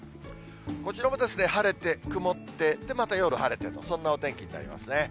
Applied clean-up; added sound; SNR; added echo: none; Bowed string instrument; 15 dB; none.